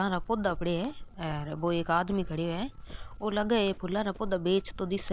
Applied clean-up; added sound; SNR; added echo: none; Run; 11 dB; none.